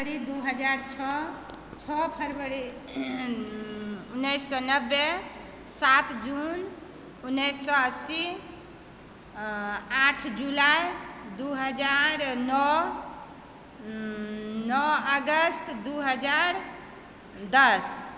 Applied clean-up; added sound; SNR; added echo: none; none; none; none.